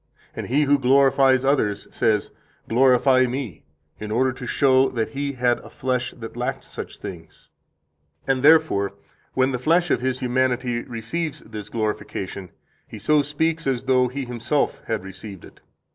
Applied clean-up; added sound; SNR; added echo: none; none; none; none.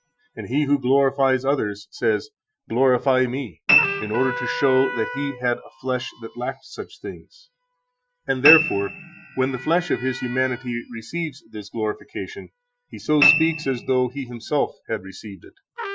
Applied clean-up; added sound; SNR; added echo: classical method Wiener filter.